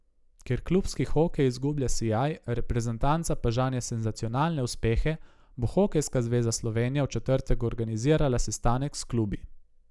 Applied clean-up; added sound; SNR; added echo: none; none; none; none.